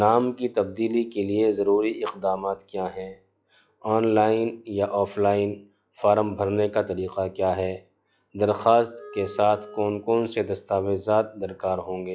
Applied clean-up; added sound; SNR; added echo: classical method log-MMSE.